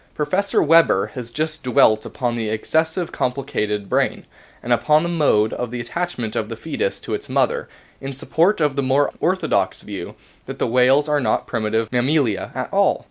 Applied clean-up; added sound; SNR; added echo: none; none; none; none.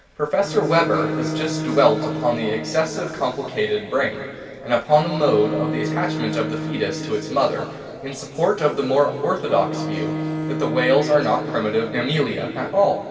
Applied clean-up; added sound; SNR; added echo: none; Bowed string instrument; 8 dB; reverberation time 2.6 s.